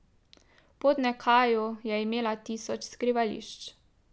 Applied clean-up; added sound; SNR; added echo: none; none; none; none.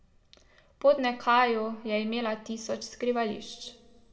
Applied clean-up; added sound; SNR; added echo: none; none; none; reverberation time 0.7 s.